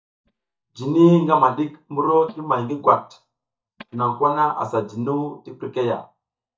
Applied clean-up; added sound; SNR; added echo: neural mask model DeepFilterNet 3.